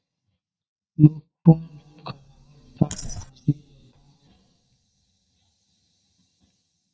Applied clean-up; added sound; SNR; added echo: neural mask model DeepFilterNet 3.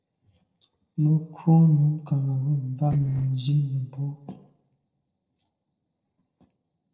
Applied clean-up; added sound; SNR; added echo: neural separator model SepFormer DNS4.